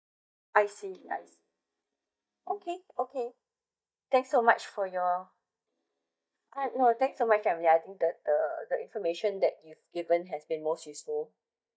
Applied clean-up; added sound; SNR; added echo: neural mask model DeepFilterNet 3.